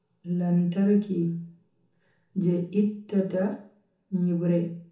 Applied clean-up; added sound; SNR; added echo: none; none; none; reverberation time 0.7 s.